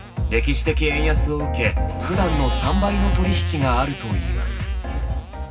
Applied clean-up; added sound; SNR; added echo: none; Motorcycle; 16 dB; reverberation time 0.4 s.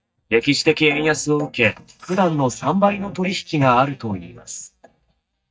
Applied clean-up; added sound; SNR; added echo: neural mask model DeepFilterNet 3.